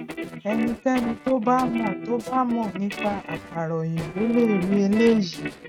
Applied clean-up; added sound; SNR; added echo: neural mask model RNNoise.